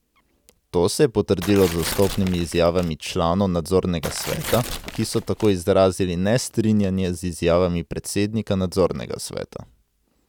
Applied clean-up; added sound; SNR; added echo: none; Tearing; 11 dB; none.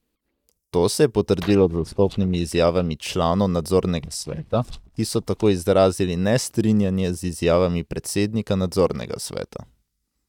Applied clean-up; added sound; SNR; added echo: neural mask model DeepFilterNet 3.